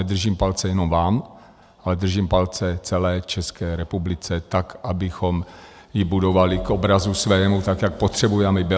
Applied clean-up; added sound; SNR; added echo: none; none; none; none.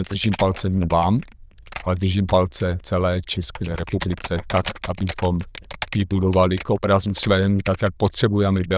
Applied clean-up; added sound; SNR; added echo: neural diffusion model UNIVERSE++.